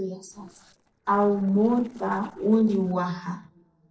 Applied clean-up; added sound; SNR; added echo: neural separator model SepFormer DNS4.